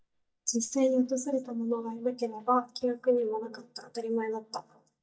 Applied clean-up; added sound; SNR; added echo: neural mask model DeepFilterNet 3.